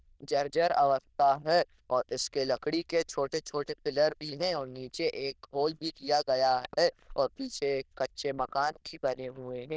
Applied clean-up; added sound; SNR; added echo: neural diffusion model UNIVERSE++.